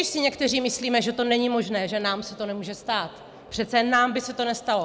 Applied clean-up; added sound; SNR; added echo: none; none; none; none.